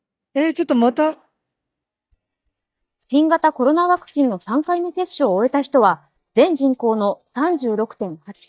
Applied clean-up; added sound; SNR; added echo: neural mask model DeepFilterNet 3.